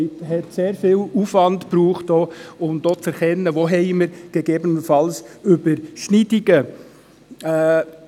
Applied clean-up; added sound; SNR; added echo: none; none; none; none.